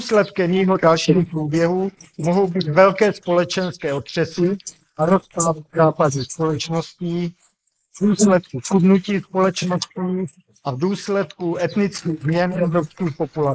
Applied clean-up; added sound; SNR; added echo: neural mask model Resemble Enhance denoiser.